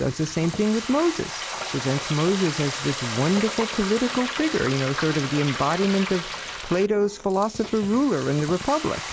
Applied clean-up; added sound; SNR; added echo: none; Frying (food); 8 dB; none.